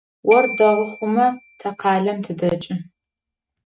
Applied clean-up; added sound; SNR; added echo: neural mask model RNNoise.